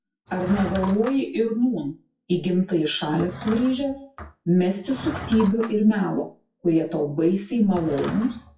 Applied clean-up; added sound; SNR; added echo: classical method WPE with log-MMSE.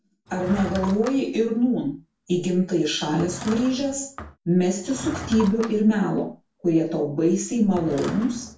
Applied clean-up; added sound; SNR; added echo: none; Drawer open or close / Wood; 15 dB; reverberation time 0.3 s.